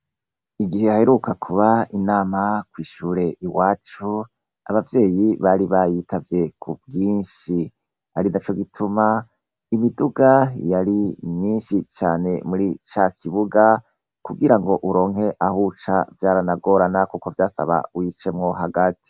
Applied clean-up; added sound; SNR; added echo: none; none; none; none.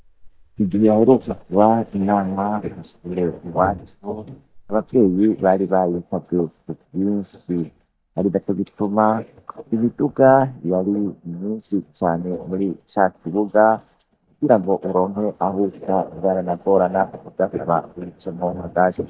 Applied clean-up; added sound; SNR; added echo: neural mask model DeepFilterNet 3.